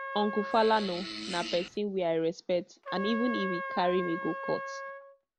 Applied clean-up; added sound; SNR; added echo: none; Fart + Trumpet; 8 dB; none.